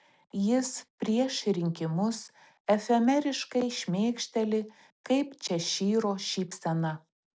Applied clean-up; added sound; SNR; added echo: none; none; none; none.